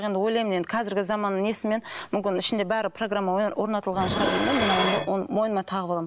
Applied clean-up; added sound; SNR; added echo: none; Dishes, pots, and pans; 3 dB; none.